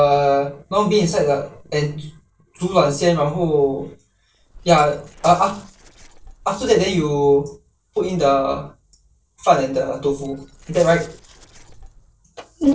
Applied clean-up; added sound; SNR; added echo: neural separator model SepFormer DNS4.